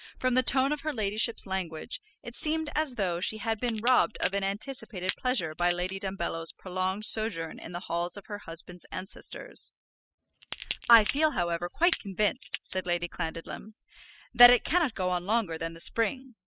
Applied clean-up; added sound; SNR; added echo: classical method spectral subtraction.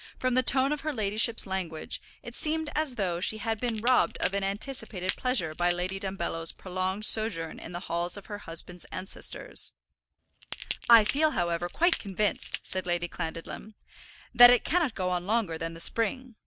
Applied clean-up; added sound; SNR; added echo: none; Crackle / Crushing; 12 dB; none.